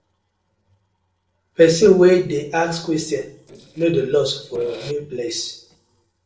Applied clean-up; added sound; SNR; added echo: neural separator model SepFormer DNS4.